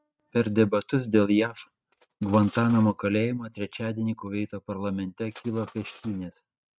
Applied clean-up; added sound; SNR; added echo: neural mask model RNNoise.